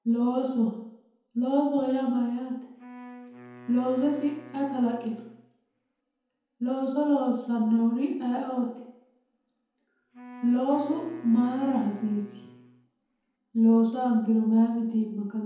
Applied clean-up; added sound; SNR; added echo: none; Wind instrument, woodwind instrument; 20 dB; reverberation time 0.9 s.